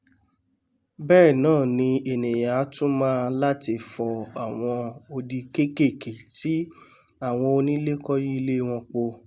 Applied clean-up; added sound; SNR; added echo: none; none; none; none.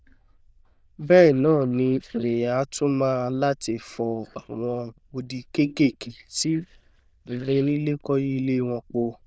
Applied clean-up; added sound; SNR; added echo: neural diffusion model UNIVERSE++.